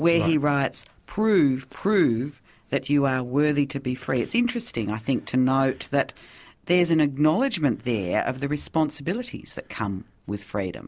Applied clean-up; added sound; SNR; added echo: none; none; none; none.